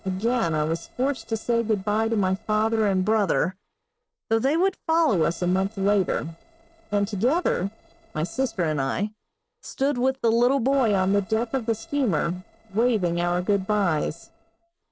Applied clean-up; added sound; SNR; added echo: neural separator model SepFormer DNS4.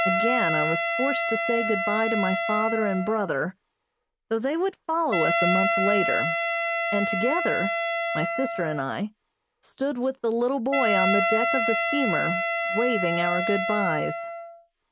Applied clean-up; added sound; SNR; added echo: none; Wind instrument, woodwind instrument; 0 dB; none.